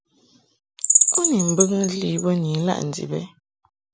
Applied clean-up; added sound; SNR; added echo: none; Bird vocalization, bird call, bird song; -3 dB; none.